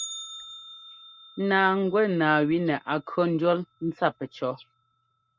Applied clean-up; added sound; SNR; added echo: neural mask model RNNoise.